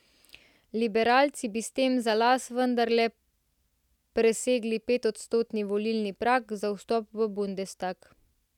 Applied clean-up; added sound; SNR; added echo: none; none; none; none.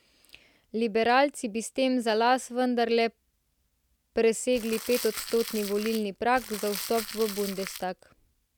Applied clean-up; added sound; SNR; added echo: none; Crumpling, crinkling; 11 dB; none.